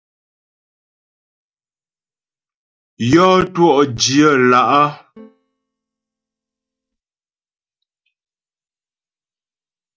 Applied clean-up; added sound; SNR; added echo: neural mask model DeepFilterNet 3.